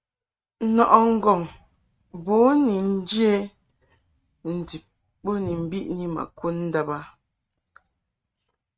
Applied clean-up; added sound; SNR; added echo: neural mask model RNNoise.